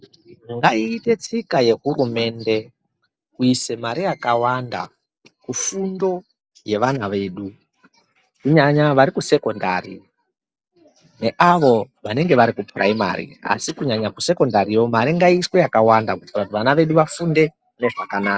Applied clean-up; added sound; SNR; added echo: none; none; none; none.